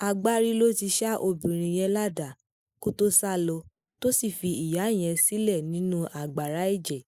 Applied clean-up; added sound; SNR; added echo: neural mask model Resemble Enhance denoiser.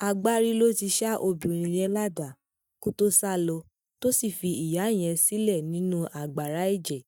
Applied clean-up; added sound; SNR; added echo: neural mask model DeepFilterNet 3.